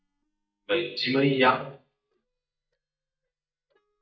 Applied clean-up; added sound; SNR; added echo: neural mask model DeepFilterNet 3.